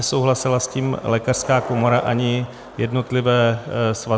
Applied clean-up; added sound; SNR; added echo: none; Skateboard; 16 dB; none.